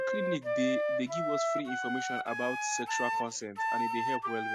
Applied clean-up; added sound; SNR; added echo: none; Wind instrument, woodwind instrument; -4 dB; none.